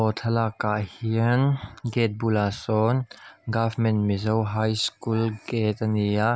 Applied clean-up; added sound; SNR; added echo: none; none; none; none.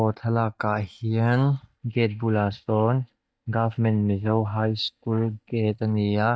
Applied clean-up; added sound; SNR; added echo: neural mask model DeepFilterNet 3.